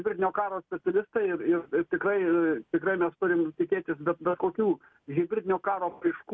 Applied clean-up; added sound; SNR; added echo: none; none; none; none.